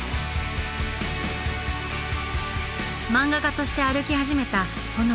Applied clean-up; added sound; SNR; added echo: none; none; none; none.